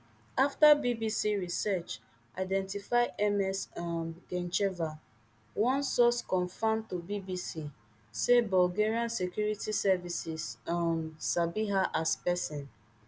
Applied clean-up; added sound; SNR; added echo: none; none; none; none.